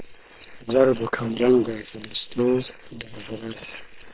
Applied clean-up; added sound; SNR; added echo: neural separator model SepFormer WHAM!.